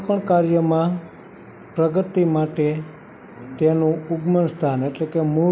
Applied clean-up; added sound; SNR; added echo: none; none; none; none.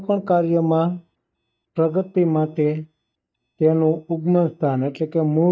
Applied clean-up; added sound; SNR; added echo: neural mask model DeepFilterNet 3.